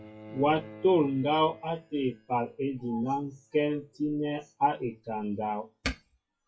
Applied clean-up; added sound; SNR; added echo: classical method WPE with log-MMSE.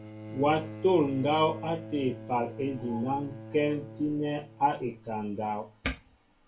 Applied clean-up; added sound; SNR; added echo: none; Bowed string instrument; 14 dB; reverberation time 0.2 s.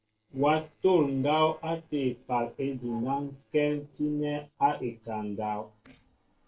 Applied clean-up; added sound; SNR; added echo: neural separator model SepFormer DNS4.